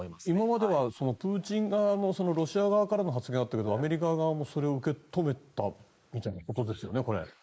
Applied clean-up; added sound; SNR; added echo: neural mask model Resemble Enhance denoiser.